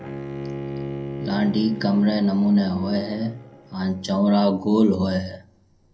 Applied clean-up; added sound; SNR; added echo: none; Bowed string instrument; 12 dB; reverberation time 0.2 s.